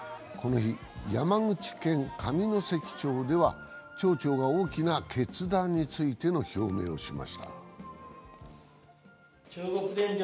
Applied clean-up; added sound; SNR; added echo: none; none; none; none.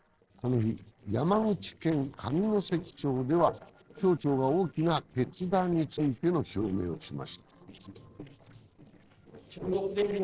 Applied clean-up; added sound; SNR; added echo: neural separator model SepFormer DNS4.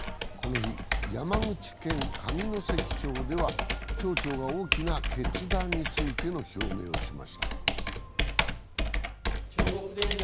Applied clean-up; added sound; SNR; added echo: none; Computer keyboard; -4 dB; none.